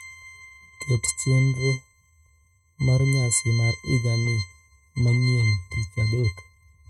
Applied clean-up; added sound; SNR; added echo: neural mask model RNNoise.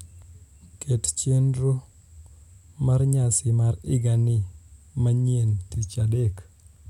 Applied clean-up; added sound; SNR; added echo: none; none; none; none.